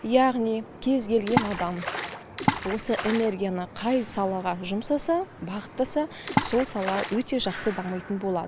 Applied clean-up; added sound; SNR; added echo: none; Water / Splash, splatter; 3 dB; none.